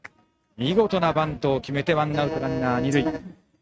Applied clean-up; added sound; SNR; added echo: neural mask model RNNoise.